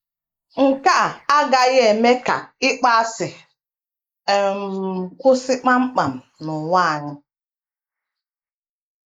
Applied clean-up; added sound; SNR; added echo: neural mask model Resemble Enhance denoiser.